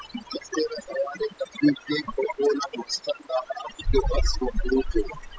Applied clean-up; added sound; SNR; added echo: classical method spectral subtraction.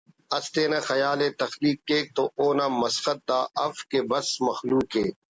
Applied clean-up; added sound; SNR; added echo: none; none; none; none.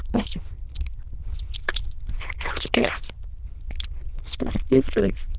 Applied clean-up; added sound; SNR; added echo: neural diffusion model UNIVERSE++.